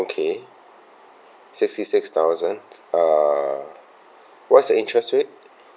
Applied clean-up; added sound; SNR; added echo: none; none; none; none.